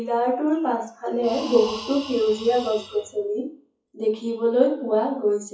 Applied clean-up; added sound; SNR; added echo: classical method WPE with log-MMSE.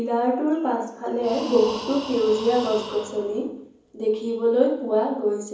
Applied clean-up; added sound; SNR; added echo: none; Breathing; 15 dB; reverberation time 0.7 s.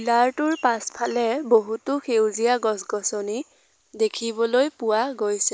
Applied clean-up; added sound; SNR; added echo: none; none; none; none.